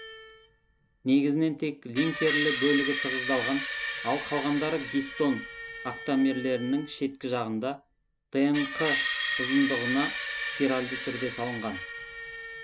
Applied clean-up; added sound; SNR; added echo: none; Screech; 4 dB; none.